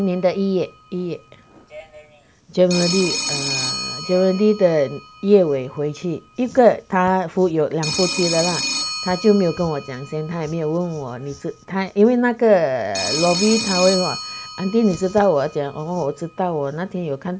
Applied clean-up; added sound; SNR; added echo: none; Telephone; 10 dB; none.